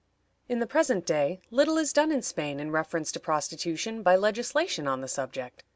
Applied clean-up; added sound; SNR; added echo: none; none; none; none.